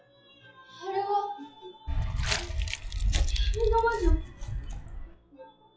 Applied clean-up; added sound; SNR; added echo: classical method WPE with log-MMSE.